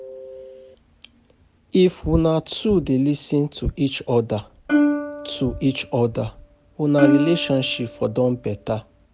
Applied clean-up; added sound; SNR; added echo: none; Plucked string instrument; 3 dB; none.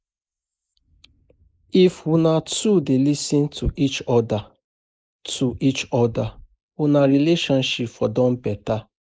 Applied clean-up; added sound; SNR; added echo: neural mask model Resemble Enhance denoiser.